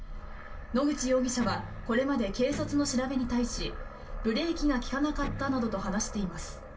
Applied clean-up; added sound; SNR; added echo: none; Electric guitar; 12 dB; reverberation time 0.2 s.